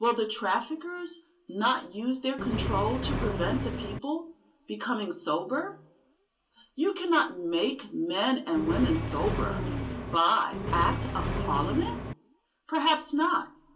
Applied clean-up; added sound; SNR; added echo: none; Accelerating, revving, vroom; 1 dB; reverberation time 0.2 s.